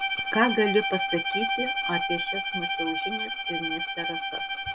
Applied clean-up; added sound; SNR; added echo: none; Bowed string instrument; -1 dB; none.